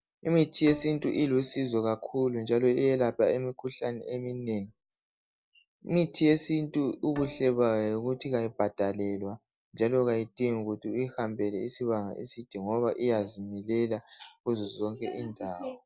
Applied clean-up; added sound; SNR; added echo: none; Bowed string instrument; 19 dB; none.